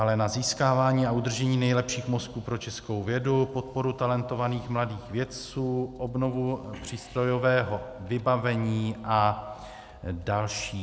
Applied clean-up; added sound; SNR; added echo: none; none; none; none.